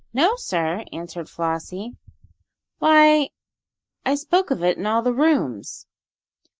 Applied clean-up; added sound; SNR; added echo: neural mask model Resemble Enhance denoiser.